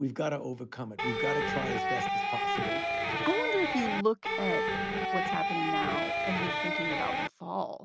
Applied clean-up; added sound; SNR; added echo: none; Electric guitar; -4 dB; none.